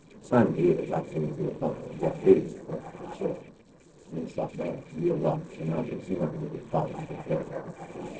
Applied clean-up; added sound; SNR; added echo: neural separator model SepFormer DNS4.